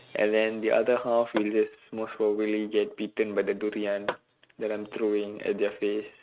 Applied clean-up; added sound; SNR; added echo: neural mask model RNNoise.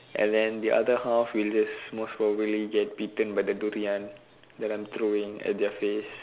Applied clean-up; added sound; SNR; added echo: none; none; none; none.